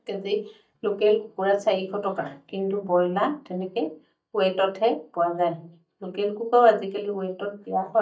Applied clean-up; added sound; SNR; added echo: neural mask model DeepFilterNet 3.